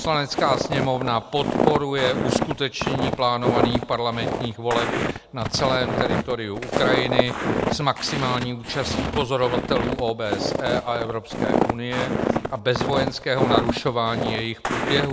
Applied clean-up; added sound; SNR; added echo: none; Walk, footsteps; 0 dB; none.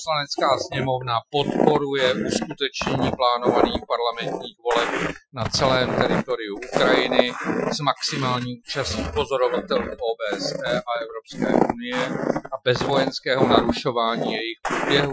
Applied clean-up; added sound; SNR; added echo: classical method Wiener filter.